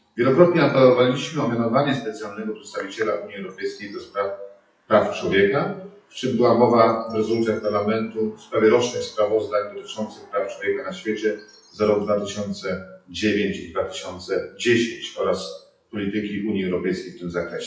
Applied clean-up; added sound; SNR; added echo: classical method WPE with log-MMSE.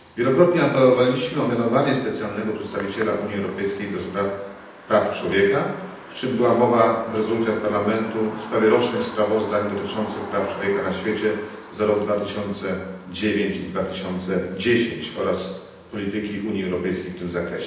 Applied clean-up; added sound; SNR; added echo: none; Bird vocalization, bird call, bird song; 18 dB; reverberation time 0.9 s.